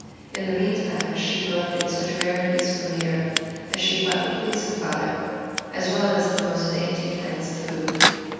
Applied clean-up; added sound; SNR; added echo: none; Scissors; 6 dB; reverberation time 2.1 s.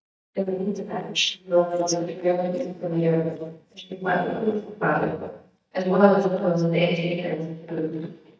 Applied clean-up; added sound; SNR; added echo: neural mask model DeepFilterNet 3.